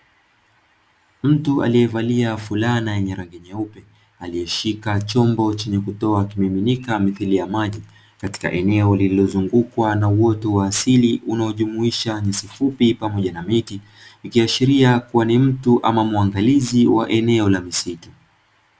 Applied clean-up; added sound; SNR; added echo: none; none; none; none.